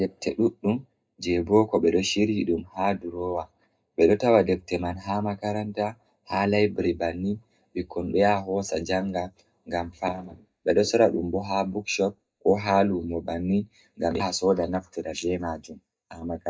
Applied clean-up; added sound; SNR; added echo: neural mask model DeepFilterNet 3.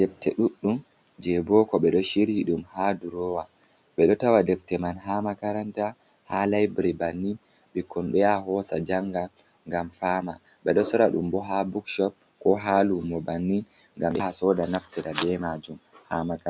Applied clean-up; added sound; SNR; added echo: none; none; none; none.